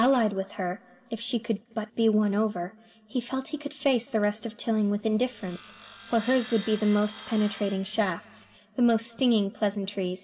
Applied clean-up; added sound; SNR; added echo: none; Sawing; 13 dB; reverberation time 2.1 s.